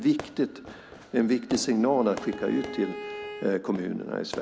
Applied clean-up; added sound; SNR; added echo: none; Fireworks + Bowed string instrument; 13 dB; none.